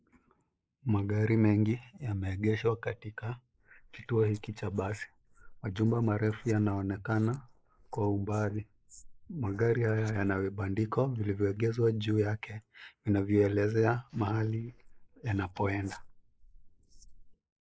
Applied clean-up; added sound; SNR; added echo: neural mask model Resemble Enhance denoiser.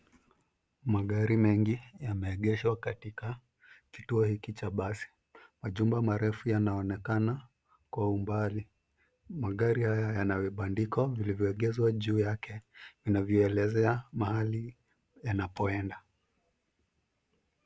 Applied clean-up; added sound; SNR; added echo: none; none; none; none.